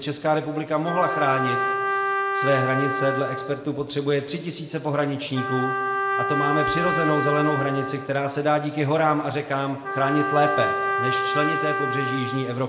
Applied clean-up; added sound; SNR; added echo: none; Trumpet; 2 dB; reverberation time 1.3 s.